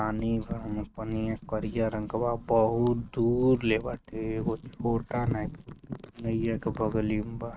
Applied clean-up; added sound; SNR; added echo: neural mask model RNNoise.